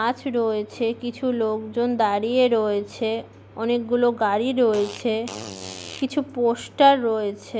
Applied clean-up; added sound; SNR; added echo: none; Fart; 15 dB; none.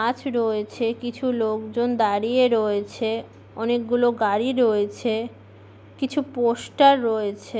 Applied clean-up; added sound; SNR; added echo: none; none; none; none.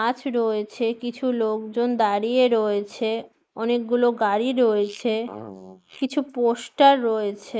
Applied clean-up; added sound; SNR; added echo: neural mask model Resemble Enhance denoiser.